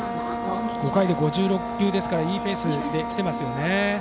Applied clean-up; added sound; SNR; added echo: none; Wind instrument, woodwind instrument; 5 dB; none.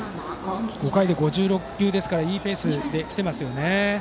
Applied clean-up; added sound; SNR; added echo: none; none; none; none.